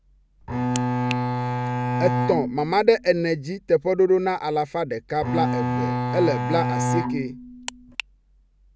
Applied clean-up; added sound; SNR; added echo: none; Bowed string instrument; 0 dB; none.